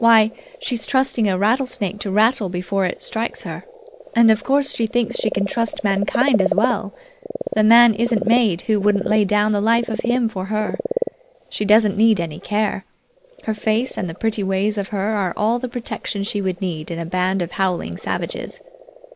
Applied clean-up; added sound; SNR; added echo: none; Frog; 11 dB; none.